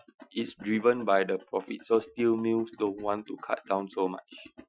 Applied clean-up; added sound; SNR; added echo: classical method Wiener filter.